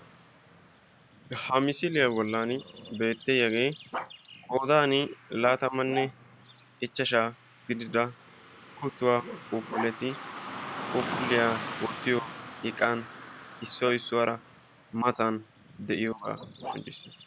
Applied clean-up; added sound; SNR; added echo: none; Growling + Car passing by / Traffic noise, roadway noise; 11 dB; none.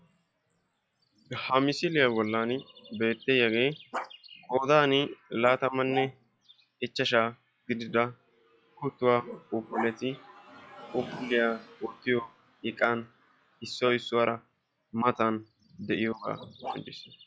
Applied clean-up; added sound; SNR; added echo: classical method log-MMSE.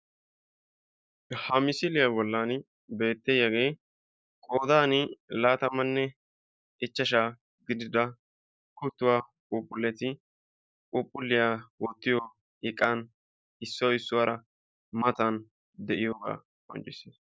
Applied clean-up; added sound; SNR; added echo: none; none; none; none.